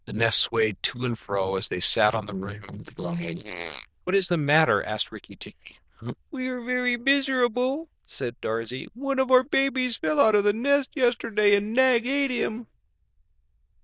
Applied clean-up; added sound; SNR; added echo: neural diffusion model UNIVERSE++.